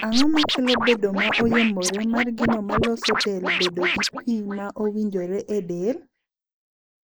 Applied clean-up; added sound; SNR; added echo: neural mask model Resemble Enhance denoiser.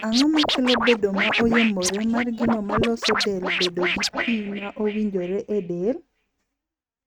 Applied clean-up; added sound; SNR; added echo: neural mask model RNNoise.